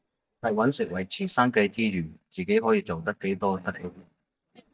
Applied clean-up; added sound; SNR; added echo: neural mask model DeepFilterNet 3.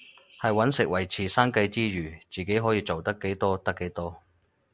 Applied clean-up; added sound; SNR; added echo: none; none; none; none.